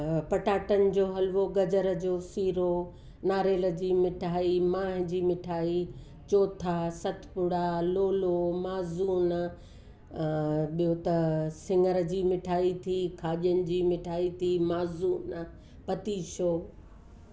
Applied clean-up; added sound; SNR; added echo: none; none; none; none.